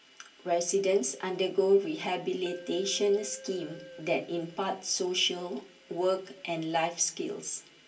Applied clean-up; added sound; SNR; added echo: none; Keyboard (musical); 18 dB; reverberation time 0.3 s.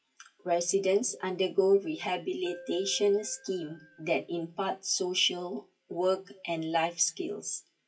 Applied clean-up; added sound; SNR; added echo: classical method WPE with log-MMSE.